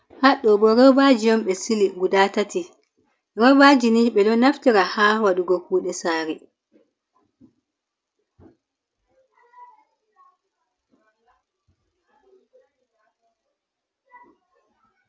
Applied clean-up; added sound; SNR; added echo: none; none; none; none.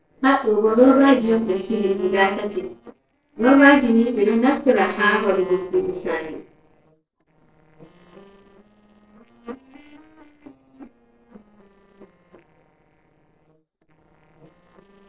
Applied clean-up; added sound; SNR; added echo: neural separator model SepFormer DNS4.